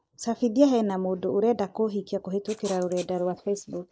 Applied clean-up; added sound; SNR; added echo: neural mask model Resemble Enhance denoiser.